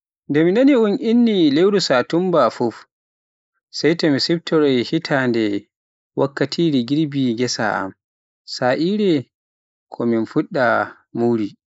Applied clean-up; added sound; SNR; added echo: neural mask model Resemble Enhance denoiser.